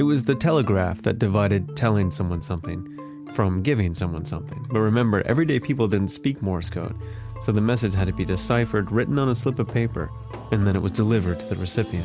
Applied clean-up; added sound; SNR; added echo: none; none; none; none.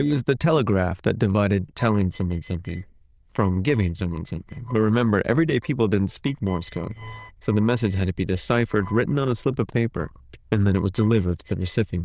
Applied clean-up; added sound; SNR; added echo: neural diffusion model UNIVERSE++.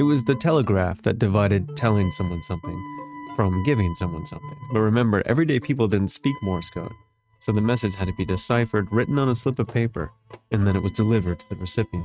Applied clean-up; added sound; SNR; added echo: neural mask model RNNoise.